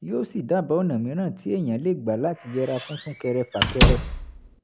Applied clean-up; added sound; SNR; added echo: none; Squeak / Slam; -2 dB; none.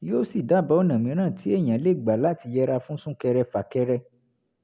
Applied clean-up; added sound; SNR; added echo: none; none; none; none.